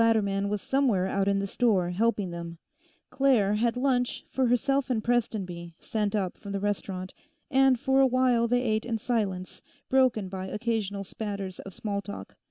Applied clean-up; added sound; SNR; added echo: none; none; none; none.